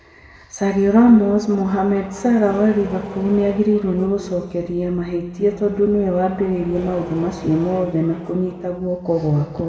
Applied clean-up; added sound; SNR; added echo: none; Accelerating, revving, vroom; 19 dB; reverberation time 1.7 s.